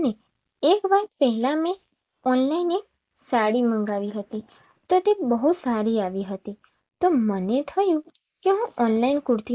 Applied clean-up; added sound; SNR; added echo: neural mask model Resemble Enhance denoiser.